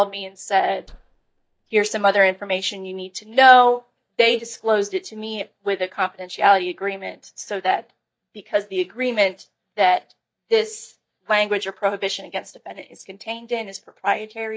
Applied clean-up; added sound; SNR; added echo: neural mask model DeepFilterNet 3.